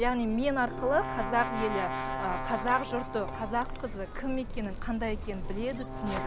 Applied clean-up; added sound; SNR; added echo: none; Brass instrument + Zipper (clothing); 4 dB; none.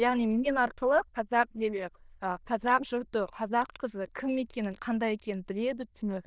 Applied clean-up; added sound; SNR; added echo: neural diffusion model UNIVERSE++.